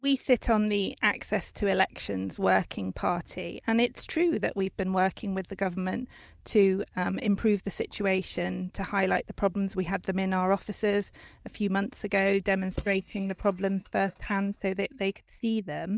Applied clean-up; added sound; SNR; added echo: neural mask model DeepFilterNet 3.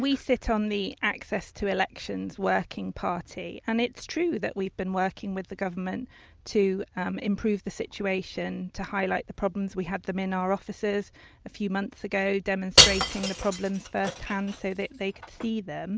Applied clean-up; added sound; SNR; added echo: none; Shatter / Crushing; -3 dB; none.